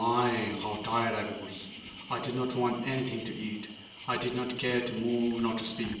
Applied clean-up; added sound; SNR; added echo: none; Cricket; 14 dB; reverberation time 0.8 s.